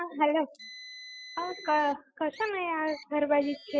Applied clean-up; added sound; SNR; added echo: classical method Wiener filter.